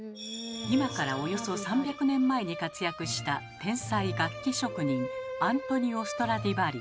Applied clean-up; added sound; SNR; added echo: none; none; none; none.